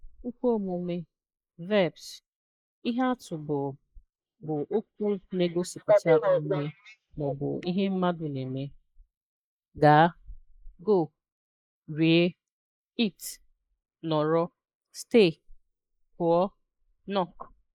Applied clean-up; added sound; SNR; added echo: neural mask model Resemble Enhance denoiser.